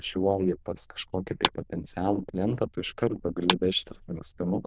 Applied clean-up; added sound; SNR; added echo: neural diffusion model UNIVERSE++.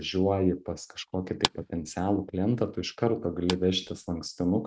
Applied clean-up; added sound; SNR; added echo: neural mask model RNNoise.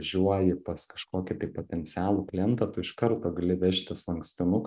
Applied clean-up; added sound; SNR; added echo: none; none; none; none.